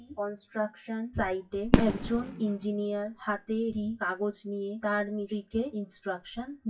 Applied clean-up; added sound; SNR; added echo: classical method WPE with log-MMSE.